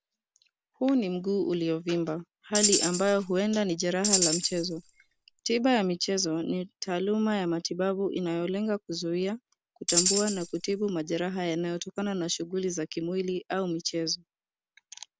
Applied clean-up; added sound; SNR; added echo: none; Tambourine; 1 dB; none.